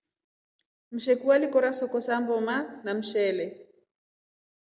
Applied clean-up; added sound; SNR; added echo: none; none; none; none.